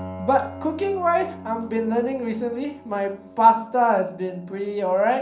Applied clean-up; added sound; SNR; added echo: none; Piano; 17 dB; reverberation time 0.6 s.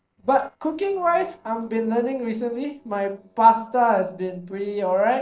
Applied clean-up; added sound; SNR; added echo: neural separator model SepFormer DNS4.